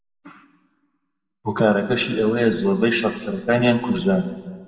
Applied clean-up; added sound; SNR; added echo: none; none; none; reverberation time 1.4 s.